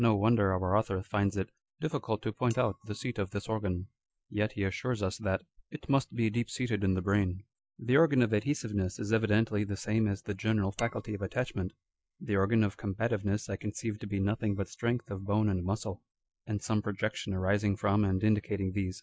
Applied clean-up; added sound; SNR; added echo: neural mask model DeepFilterNet 3.